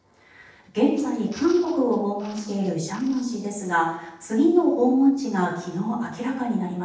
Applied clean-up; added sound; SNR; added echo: neural separator model SepFormer DNS4.